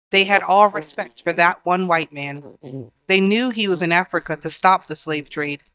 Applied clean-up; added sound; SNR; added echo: neural mask model DeepFilterNet 3.